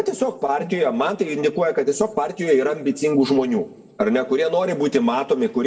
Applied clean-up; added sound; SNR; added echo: none; none; none; reverberation time 0.8 s.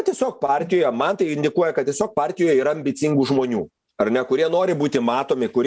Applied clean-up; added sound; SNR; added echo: none; none; none; none.